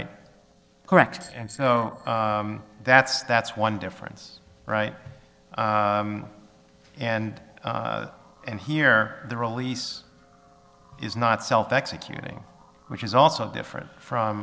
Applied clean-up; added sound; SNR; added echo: neural separator model SepFormer DNS4.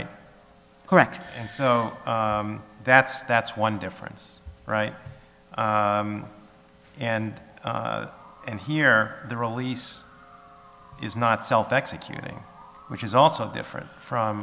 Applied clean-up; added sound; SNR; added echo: none; Doorbell; 12 dB; none.